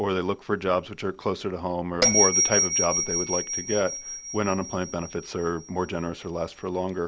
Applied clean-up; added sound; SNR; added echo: none; Bell; 2 dB; none.